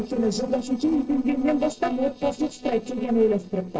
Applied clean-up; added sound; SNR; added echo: neural separator model SepFormer DNS4.